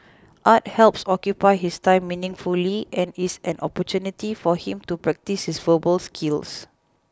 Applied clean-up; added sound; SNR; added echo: none; none; none; none.